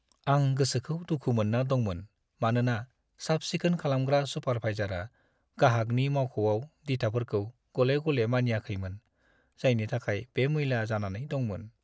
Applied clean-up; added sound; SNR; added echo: none; none; none; none.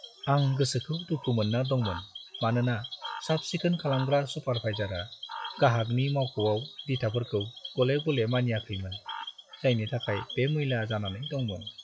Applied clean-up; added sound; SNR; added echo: classical method log-MMSE.